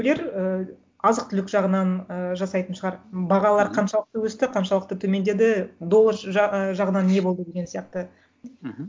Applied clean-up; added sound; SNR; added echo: none; none; none; none.